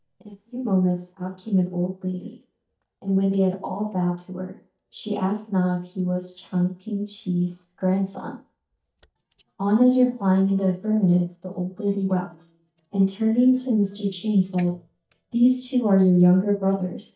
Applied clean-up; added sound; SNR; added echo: neural mask model DeepFilterNet 3.